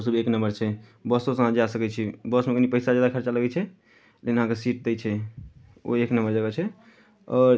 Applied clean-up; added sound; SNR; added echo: none; none; none; none.